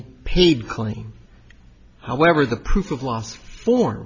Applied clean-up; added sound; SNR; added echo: none; none; none; none.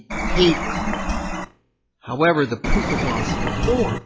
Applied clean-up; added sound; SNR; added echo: classical method log-MMSE.